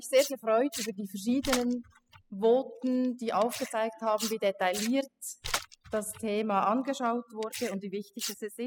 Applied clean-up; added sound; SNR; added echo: classical method spectral subtraction.